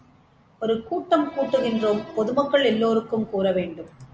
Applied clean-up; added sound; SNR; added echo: none; none; none; none.